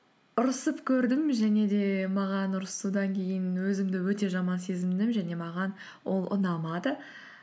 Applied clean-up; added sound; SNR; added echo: none; none; none; none.